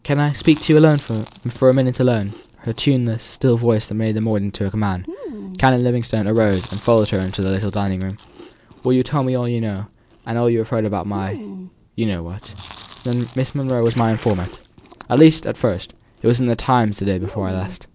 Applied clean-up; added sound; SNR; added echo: none; Splash, splatter + Chewing, mastication; 20 dB; none.